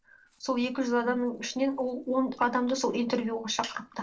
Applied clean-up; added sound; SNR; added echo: neural separator model SepFormer DNS4.